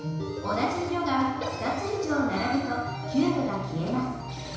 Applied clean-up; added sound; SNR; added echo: none; none; none; reverberation time 1.0 s.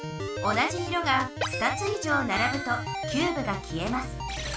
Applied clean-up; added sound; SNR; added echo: none; none; none; none.